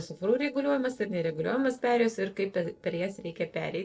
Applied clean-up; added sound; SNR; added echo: neural separator model SepFormer DNS4.